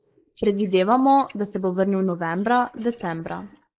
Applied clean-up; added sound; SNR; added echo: neural mask model Resemble Enhance denoiser.